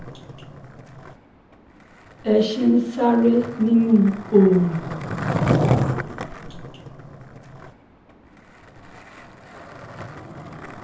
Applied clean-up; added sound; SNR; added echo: none; Skateboard; 6 dB; reverberation time 0.7 s.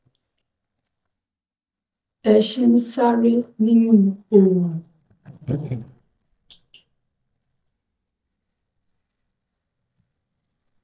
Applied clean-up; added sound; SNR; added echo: neural mask model DeepFilterNet 3.